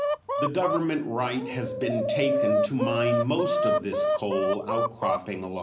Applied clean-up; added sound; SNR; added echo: none; Chicken, rooster; -2 dB; reverberation time 0.5 s.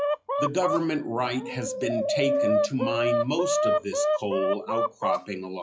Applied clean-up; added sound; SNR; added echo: classical method WPE with log-MMSE.